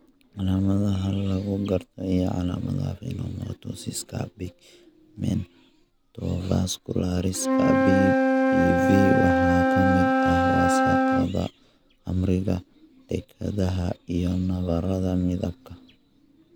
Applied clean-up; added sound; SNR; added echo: none; Wind instrument, woodwind instrument; 0 dB; none.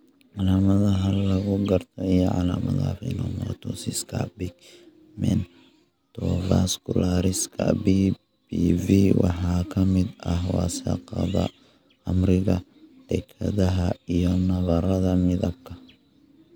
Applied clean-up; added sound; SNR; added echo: none; none; none; none.